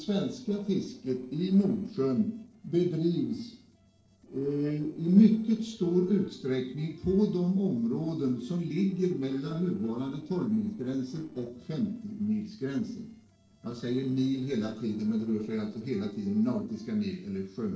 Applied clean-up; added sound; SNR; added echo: neural separator model SepFormer DNS4.